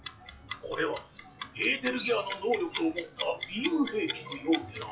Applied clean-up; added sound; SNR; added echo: classical method WPE with log-MMSE.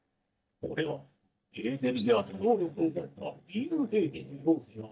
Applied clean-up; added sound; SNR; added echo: neural mask model DeepFilterNet 3.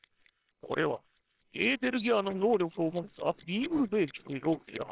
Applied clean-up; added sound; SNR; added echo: neural separator model SepFormer WHAMR!.